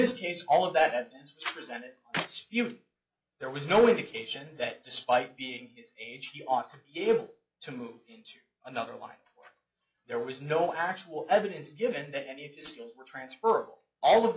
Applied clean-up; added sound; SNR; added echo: classical method log-MMSE.